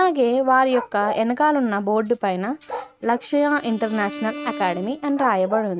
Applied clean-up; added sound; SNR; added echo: neural mask model RNNoise.